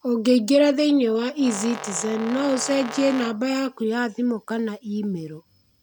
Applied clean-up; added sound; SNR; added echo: none; Brass instrument; 12 dB; none.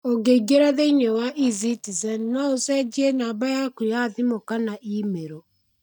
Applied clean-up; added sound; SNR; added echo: neural mask model DeepFilterNet 3.